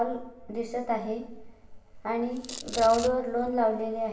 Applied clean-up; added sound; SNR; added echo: none; Domestic sounds, home sounds; 16 dB; reverberation time 0.8 s.